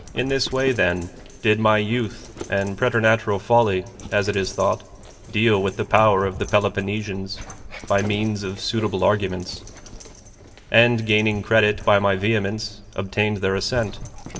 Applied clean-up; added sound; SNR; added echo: none; Dog; 17 dB; reverberation time 1.2 s.